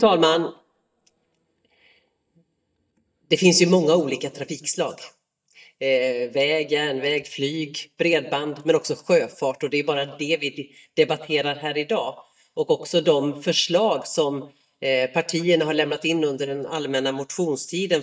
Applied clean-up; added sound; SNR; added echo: neural mask model DeepFilterNet 3.